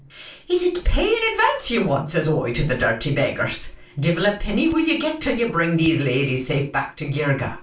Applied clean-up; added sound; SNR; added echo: neural separator model SepFormer DNS4.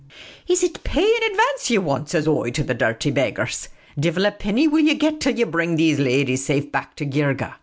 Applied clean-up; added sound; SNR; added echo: none; none; none; none.